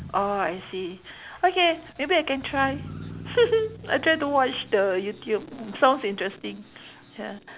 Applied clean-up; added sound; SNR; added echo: none; Motor vehicle (road); 18 dB; none.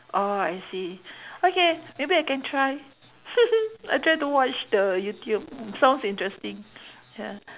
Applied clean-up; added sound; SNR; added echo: none; none; none; none.